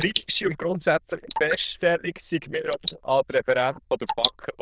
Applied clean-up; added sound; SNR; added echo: neural diffusion model UNIVERSE++.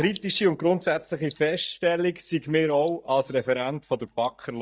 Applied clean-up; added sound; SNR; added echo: neural mask model DeepFilterNet 3.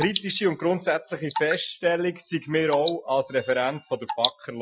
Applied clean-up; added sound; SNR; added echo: classical method Wiener filter.